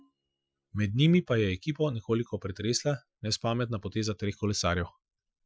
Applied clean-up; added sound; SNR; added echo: classical method Wiener filter.